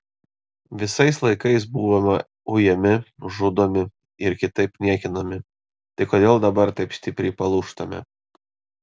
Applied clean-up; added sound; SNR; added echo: none; none; none; none.